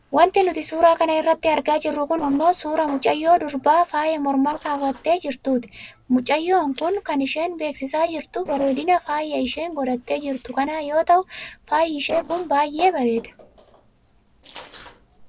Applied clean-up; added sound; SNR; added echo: neural separator model SepFormer DNS4.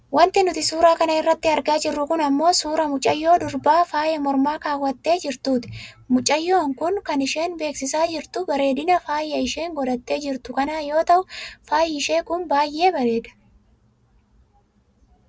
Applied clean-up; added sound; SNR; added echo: none; none; none; none.